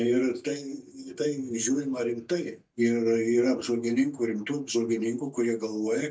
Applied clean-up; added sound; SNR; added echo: neural mask model DeepFilterNet 3.